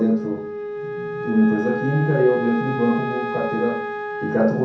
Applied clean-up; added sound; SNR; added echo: none; Wind instrument, woodwind instrument; 6 dB; reverberation time 0.6 s.